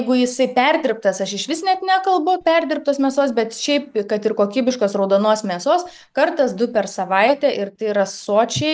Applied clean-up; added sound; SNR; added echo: neural mask model Resemble Enhance denoiser.